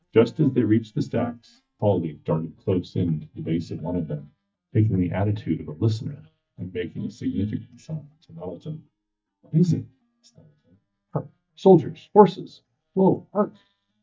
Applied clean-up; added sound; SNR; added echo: neural mask model DeepFilterNet 3.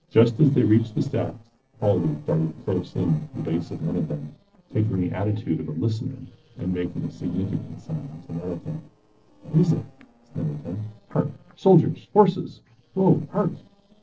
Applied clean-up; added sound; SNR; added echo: neural separator model SepFormer DNS4.